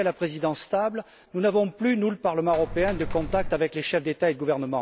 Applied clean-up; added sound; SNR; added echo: none; Coin (dropping); 6 dB; none.